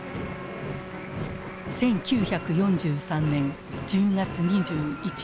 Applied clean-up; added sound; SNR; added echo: none; Wind instrument, woodwind instrument; 16 dB; none.